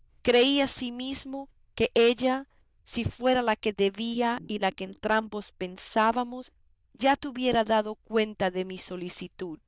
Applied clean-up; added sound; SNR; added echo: neural diffusion model UNIVERSE++.